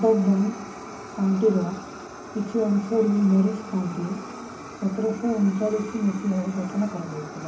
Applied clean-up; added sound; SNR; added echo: none; Fire; 14 dB; reverberation time 0.3 s.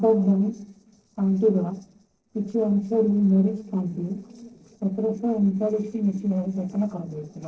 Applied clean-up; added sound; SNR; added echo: neural separator model SepFormer DNS4.